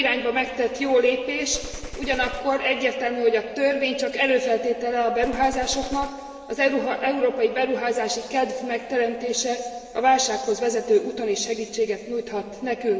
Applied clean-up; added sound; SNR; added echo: none; Gunshot, gunfire; 14 dB; reverberation time 2.9 s.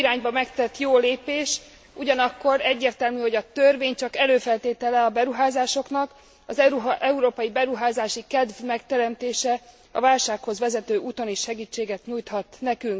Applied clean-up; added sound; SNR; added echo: none; none; none; none.